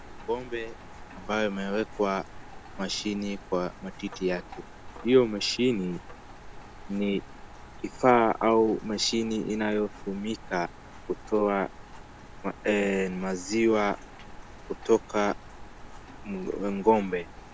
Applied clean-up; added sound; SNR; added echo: none; Rain; 15 dB; none.